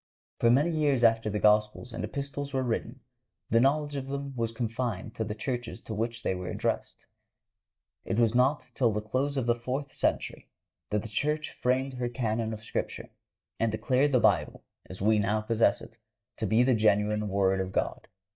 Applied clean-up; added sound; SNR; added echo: neural mask model DeepFilterNet 3.